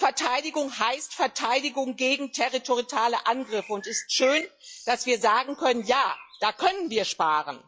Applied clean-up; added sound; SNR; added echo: classical method log-MMSE.